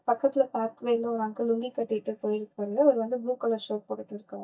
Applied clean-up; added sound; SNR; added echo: neural mask model DeepFilterNet 3.